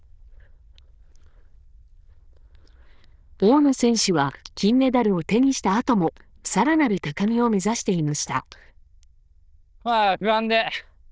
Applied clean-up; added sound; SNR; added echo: neural diffusion model UNIVERSE++.